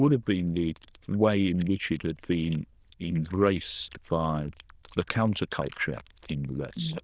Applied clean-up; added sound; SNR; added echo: neural diffusion model UNIVERSE++.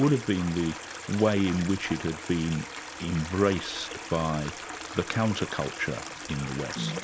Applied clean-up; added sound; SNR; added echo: none; Stream; 10 dB; none.